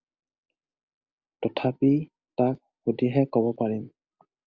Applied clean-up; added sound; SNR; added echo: none; none; none; none.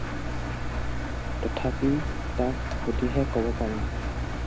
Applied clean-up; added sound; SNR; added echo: none; Engine; -2 dB; none.